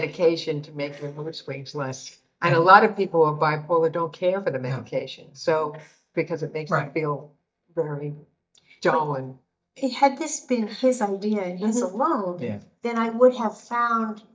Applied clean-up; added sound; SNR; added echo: neural mask model DeepFilterNet 3.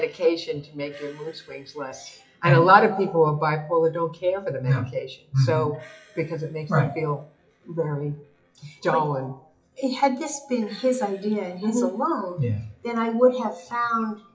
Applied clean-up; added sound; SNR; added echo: classical method WPE with log-MMSE.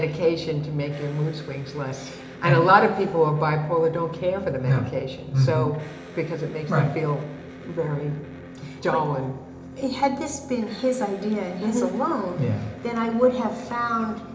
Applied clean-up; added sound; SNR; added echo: none; Electric guitar; 16 dB; reverberation time 0.8 s.